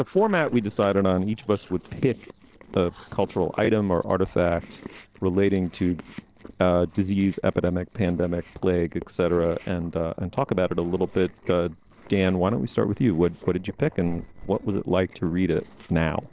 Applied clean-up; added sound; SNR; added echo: neural separator model SepFormer DNS4.